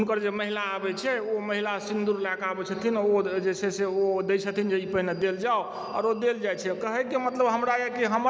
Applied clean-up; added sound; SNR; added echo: none; none; none; none.